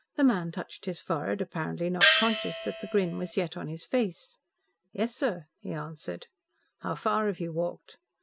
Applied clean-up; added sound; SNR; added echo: none; Gong; -4 dB; none.